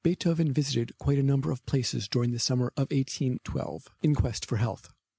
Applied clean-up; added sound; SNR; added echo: none; none; none; none.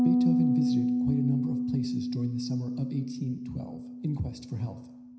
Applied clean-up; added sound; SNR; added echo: none; Piano; -4 dB; reverberation time 0.9 s.